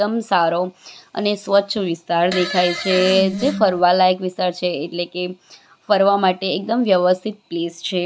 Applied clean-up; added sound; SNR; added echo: none; Fart; 7 dB; none.